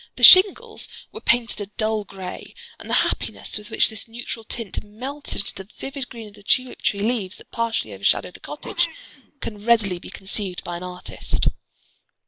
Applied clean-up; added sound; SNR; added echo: neural mask model Resemble Enhance denoiser.